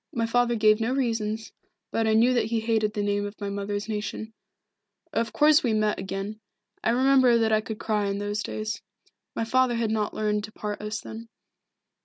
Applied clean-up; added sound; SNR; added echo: none; none; none; none.